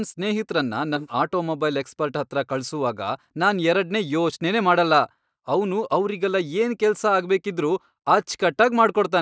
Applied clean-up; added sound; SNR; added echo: neural mask model DeepFilterNet 3.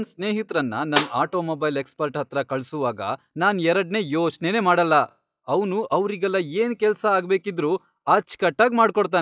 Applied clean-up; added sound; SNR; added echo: classical method log-MMSE.